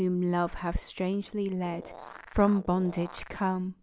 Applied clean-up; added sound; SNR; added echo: none; Animal; 17 dB; none.